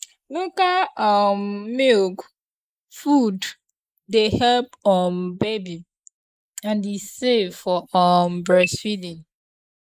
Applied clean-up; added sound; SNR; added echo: neural mask model Resemble Enhance denoiser.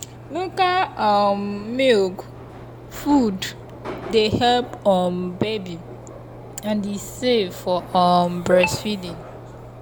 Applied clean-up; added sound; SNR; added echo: none; Engine + Subway, metro, underground; 15 dB; none.